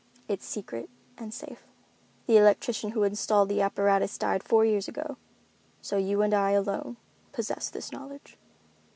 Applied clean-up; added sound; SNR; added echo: none; none; none; none.